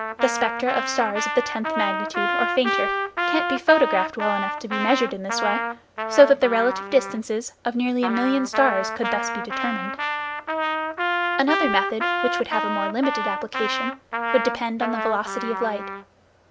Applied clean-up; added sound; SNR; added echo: none; Trumpet; 3 dB; none.